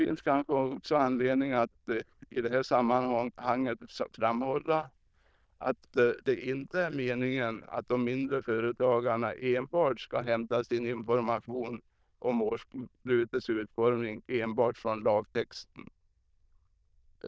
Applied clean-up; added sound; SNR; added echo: neural diffusion model UNIVERSE++.